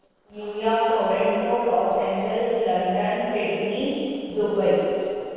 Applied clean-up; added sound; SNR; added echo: neural separator model SepFormer DNS4.